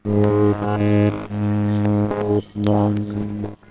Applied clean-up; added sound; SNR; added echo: neural separator model SepFormer WHAMR!.